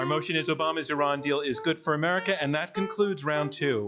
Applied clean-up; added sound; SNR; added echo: classical method log-MMSE.